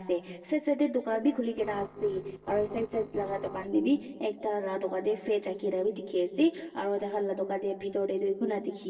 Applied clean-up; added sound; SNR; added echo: neural separator model SepFormer DNS4.